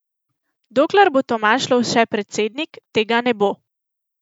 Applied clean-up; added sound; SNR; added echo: none; none; none; none.